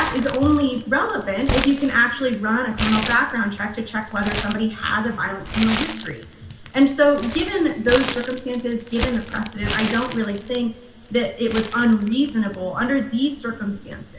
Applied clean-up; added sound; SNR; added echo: none; Crumpling, crinkling; 9 dB; reverberation time 1.6 s.